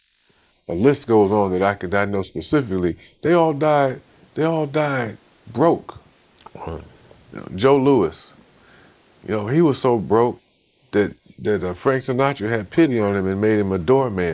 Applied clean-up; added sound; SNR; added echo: neural mask model Resemble Enhance denoiser.